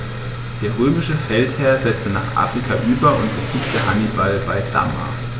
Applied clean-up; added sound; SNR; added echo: none; Engine; 13 dB; none.